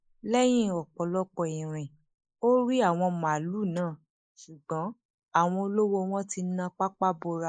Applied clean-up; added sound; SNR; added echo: neural mask model Resemble Enhance denoiser.